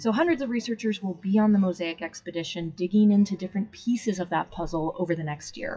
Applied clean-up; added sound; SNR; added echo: classical method WPE with log-MMSE.